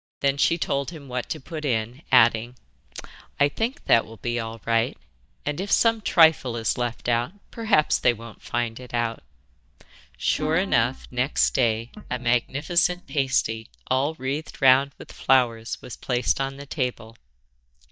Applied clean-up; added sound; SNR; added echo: neural mask model DeepFilterNet 3.